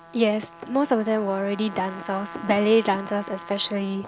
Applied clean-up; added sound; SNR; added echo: none; Trumpet; 16 dB; none.